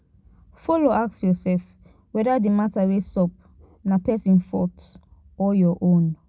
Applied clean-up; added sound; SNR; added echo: none; none; none; none.